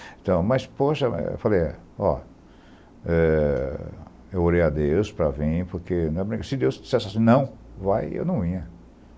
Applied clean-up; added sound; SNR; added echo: none; none; none; none.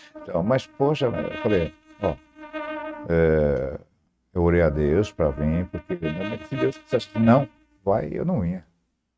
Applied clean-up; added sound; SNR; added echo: neural mask model RNNoise.